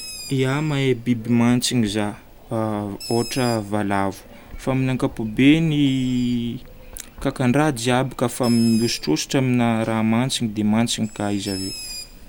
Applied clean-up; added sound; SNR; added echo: none; Bird; 17 dB; none.